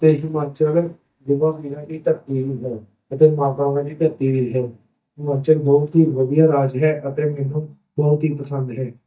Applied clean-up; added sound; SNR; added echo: neural mask model DeepFilterNet 3.